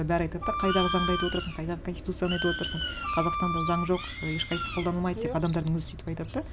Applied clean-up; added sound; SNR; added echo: none; Wind instrument, woodwind instrument + Bird; 4 dB; none.